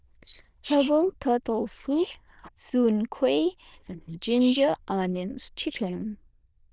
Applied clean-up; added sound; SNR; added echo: neural diffusion model UNIVERSE++.